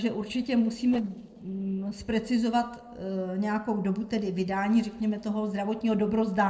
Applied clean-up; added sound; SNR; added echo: neural separator model SepFormer DNS4.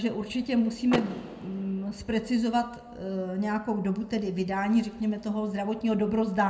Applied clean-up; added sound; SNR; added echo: none; Door / Car; 14 dB; reverberation time 0.8 s.